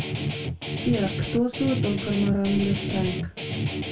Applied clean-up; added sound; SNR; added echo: none; Guitar; 2 dB; reverberation time 0.2 s.